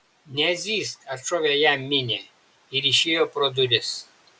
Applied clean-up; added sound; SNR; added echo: none; none; none; none.